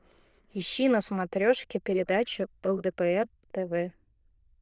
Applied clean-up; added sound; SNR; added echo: neural diffusion model UNIVERSE++.